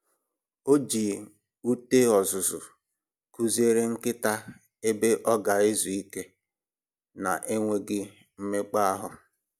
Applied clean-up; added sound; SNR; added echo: none; none; none; none.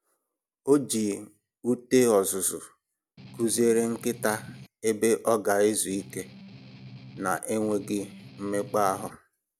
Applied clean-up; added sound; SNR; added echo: none; Strum; 18 dB; none.